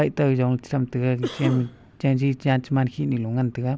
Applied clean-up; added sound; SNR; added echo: none; Cough; 10 dB; none.